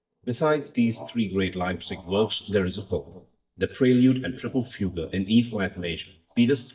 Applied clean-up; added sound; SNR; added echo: neural mask model DeepFilterNet 3.